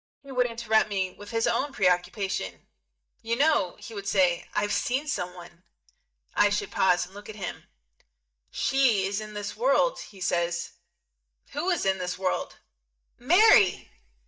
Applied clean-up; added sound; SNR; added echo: neural mask model DeepFilterNet 3.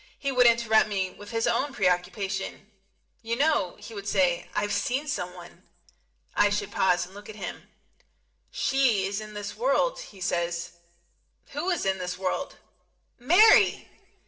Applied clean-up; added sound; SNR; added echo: neural separator model SepFormer DNS4.